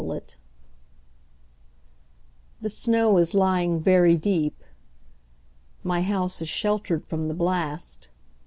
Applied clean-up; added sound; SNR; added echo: none; none; none; none.